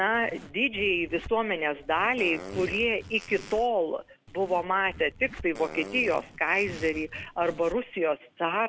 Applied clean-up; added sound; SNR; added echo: none; Fart + Zipper (clothing); 16 dB; none.